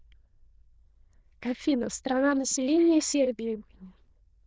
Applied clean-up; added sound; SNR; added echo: neural diffusion model UNIVERSE++.